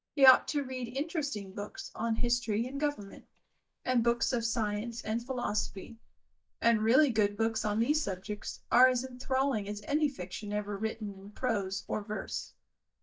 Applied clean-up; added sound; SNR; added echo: neural mask model DeepFilterNet 3.